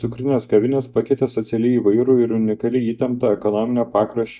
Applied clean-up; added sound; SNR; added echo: neural mask model DeepFilterNet 3.